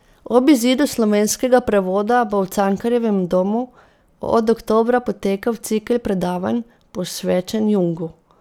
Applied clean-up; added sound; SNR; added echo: none; none; none; none.